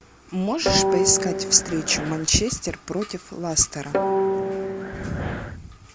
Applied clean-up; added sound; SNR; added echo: none; Guitar; 0 dB; none.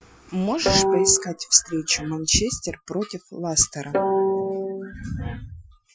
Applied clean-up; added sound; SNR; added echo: classical method Wiener filter.